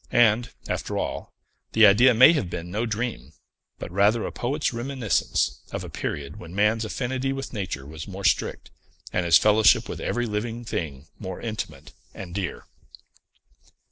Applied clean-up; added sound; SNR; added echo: none; none; none; none.